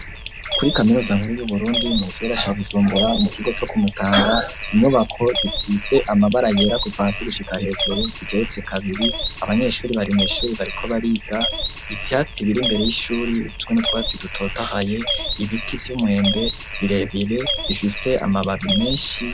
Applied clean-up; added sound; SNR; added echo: none; Bird; 5 dB; none.